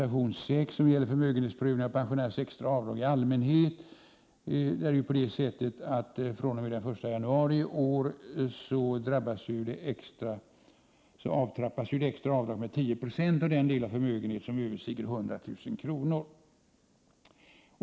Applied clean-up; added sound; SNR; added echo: none; none; none; none.